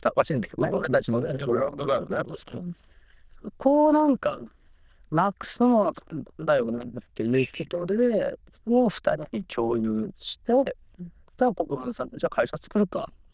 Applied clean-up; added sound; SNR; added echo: neural diffusion model UNIVERSE++.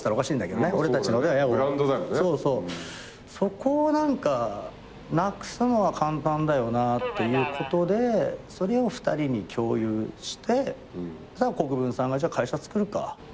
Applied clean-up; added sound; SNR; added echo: none; Subway, metro, underground; 16 dB; none.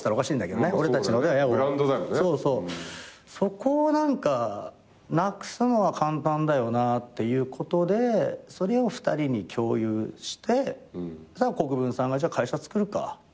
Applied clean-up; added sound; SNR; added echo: none; none; none; none.